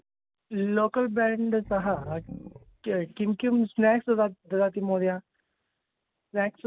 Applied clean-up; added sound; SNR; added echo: none; Growling; 18 dB; none.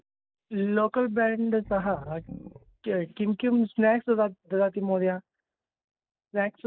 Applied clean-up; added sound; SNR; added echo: neural mask model DeepFilterNet 3.